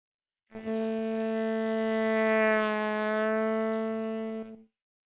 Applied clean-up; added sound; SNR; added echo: neural separator model SepFormer WHAMR!.